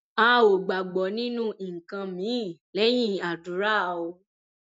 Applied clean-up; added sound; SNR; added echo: none; none; none; none.